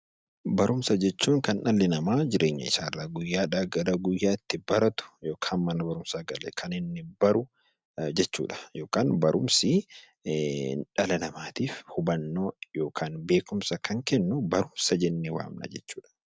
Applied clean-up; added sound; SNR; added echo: none; none; none; none.